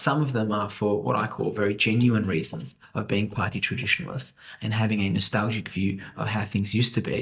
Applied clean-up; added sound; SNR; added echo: neural mask model DeepFilterNet 3.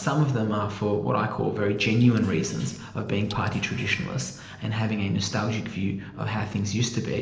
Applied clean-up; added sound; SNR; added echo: neural separator model SepFormer DNS4.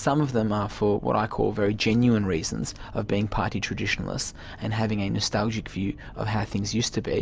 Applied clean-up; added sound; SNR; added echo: none; none; none; none.